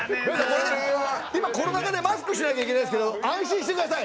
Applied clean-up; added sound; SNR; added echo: none; none; none; none.